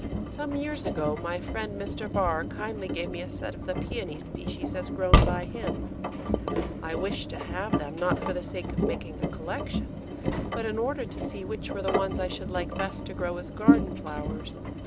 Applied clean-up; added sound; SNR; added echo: none; Engine; -4 dB; none.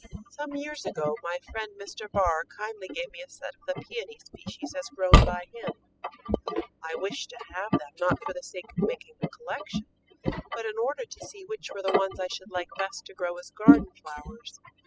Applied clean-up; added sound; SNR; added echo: classical method spectral subtraction.